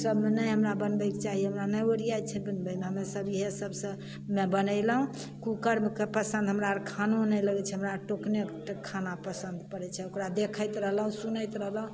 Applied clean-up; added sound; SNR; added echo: none; Gong; 11 dB; none.